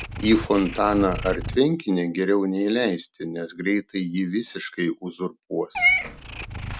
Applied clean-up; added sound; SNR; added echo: none; Meow / Purr; 7 dB; none.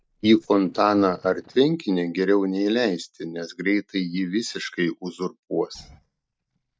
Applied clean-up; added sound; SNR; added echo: neural mask model DeepFilterNet 3.